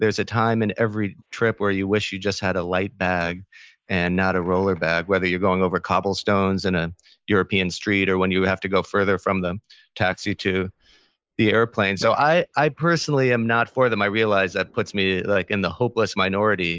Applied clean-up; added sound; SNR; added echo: neural mask model Resemble Enhance denoiser.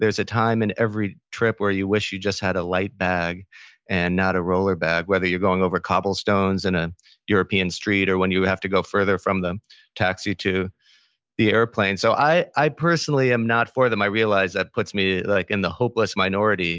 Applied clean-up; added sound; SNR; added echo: none; none; none; none.